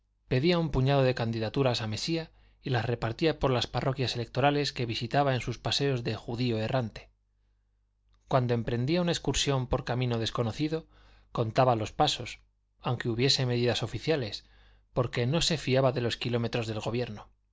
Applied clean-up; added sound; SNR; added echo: none; none; none; none.